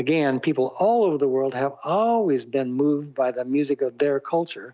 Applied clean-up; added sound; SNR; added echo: none; none; none; none.